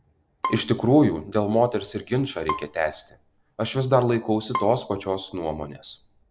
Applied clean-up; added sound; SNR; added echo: none; Bowed string instrument; 13 dB; none.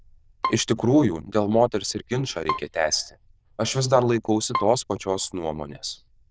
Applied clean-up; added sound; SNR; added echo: neural diffusion model UNIVERSE++.